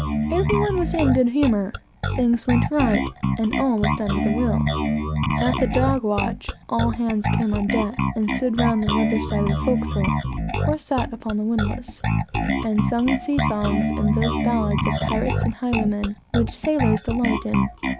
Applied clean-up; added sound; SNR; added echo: none; Bass guitar; 0 dB; none.